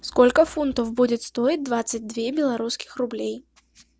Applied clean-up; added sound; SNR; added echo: none; none; none; none.